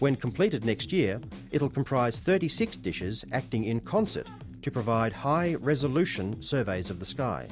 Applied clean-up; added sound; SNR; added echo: none; Drum kit; 16 dB; none.